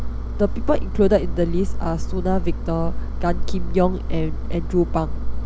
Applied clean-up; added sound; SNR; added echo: none; Engine; -2 dB; none.